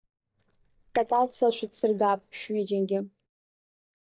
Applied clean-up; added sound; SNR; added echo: neural mask model DeepFilterNet 3.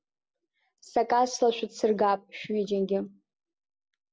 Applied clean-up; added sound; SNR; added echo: none; none; none; none.